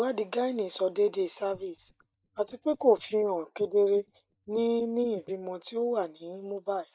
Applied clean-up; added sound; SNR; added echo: neural mask model DeepFilterNet 3.